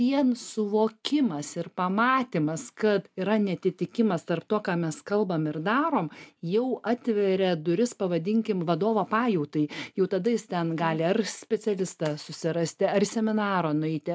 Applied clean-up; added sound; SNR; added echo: none; none; none; none.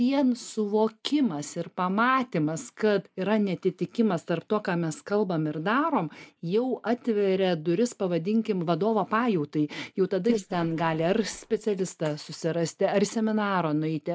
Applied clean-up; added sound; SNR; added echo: neural mask model Resemble Enhance denoiser.